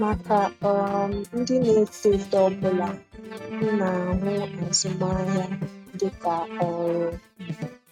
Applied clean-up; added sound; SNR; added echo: neural mask model RNNoise.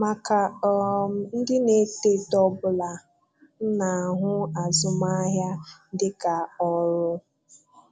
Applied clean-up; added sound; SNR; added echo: none; none; none; none.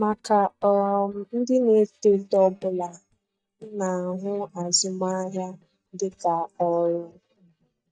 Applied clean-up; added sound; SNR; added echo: neural mask model DeepFilterNet 3.